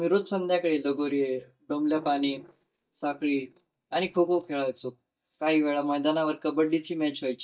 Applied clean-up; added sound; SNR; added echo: neural mask model DeepFilterNet 3.